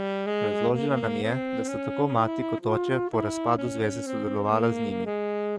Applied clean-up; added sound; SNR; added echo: neural mask model RNNoise.